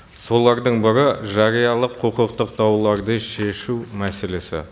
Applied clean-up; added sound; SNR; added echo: none; none; none; none.